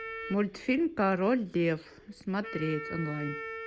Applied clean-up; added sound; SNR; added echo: none; Wind instrument, woodwind instrument; 12 dB; none.